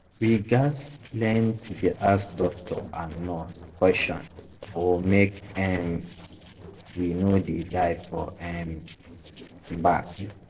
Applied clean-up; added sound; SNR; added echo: neural separator model SepFormer DNS4.